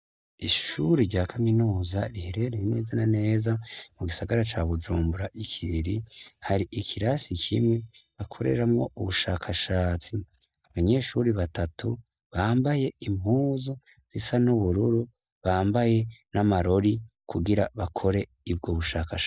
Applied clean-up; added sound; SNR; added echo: neural mask model DeepFilterNet 3.